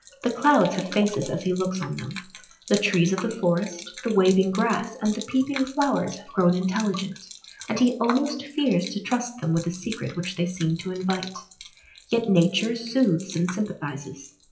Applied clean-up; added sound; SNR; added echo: classical method WPE with log-MMSE.